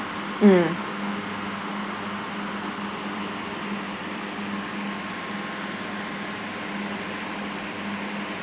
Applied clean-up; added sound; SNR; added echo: none; Wind instrument, woodwind instrument; 18 dB; none.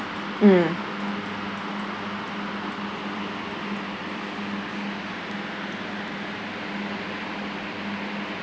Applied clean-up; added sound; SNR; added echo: none; none; none; none.